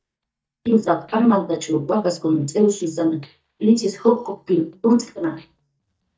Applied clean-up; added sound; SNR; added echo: neural mask model DeepFilterNet 3.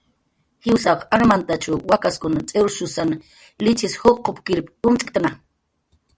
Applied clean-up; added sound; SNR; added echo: none; none; none; none.